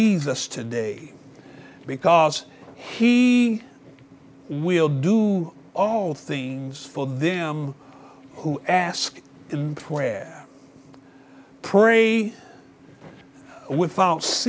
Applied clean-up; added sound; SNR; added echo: none; none; none; none.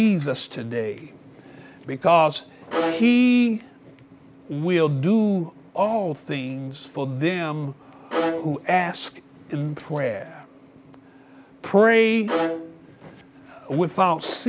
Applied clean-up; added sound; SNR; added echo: none; Bowed string instrument; 6 dB; none.